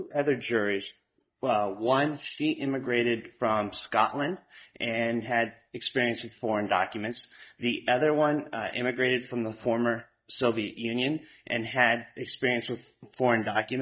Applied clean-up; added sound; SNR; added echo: neural mask model DeepFilterNet 3.